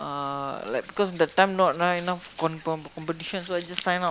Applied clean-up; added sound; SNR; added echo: none; Hands; 17 dB; none.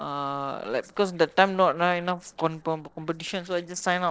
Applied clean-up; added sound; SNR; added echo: neural separator model SepFormer DNS4.